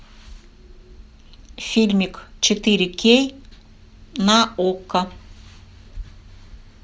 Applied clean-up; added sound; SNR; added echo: none; none; none; none.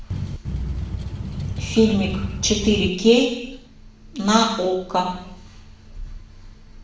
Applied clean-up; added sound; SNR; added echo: none; Boat, Water vehicle; 5 dB; reverberation time 0.8 s.